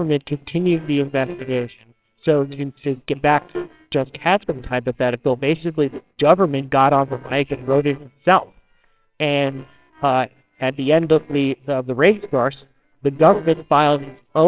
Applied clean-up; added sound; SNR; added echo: neural separator model SepFormer WHAMR!.